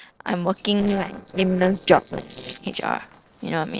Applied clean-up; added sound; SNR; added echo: neural separator model SepFormer DNS4.